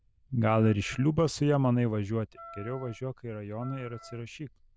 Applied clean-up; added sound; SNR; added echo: neural diffusion model UNIVERSE++.